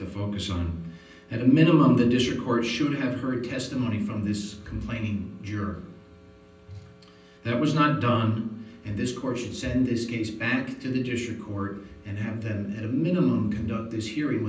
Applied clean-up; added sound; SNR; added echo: none; none; none; reverberation time 0.6 s.